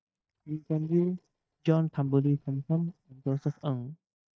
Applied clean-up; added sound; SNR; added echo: neural mask model DeepFilterNet 3.